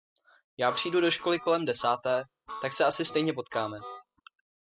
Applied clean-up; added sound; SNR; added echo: classical method spectral subtraction.